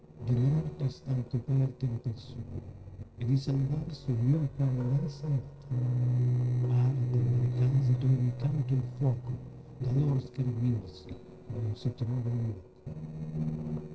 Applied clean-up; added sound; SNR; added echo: neural separator model SepFormer DNS4.